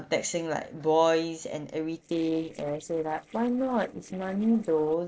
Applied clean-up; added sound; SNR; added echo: neural separator model SepFormer DNS4.